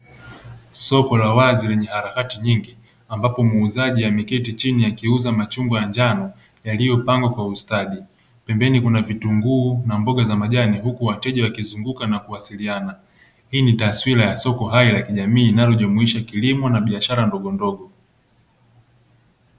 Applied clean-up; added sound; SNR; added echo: none; none; none; none.